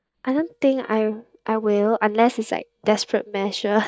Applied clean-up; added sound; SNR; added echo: neural mask model DeepFilterNet 3.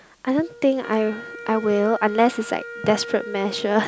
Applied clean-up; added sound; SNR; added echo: none; Wind instrument, woodwind instrument; 14 dB; none.